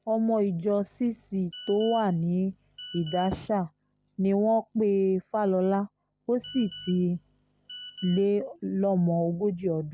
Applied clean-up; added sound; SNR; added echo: none; Telephone; 18 dB; none.